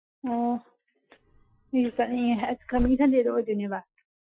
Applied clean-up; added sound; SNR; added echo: classical method Wiener filter.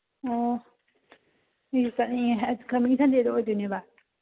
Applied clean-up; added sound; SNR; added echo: none; none; none; none.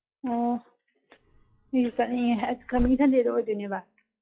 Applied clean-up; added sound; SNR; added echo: classical method log-MMSE.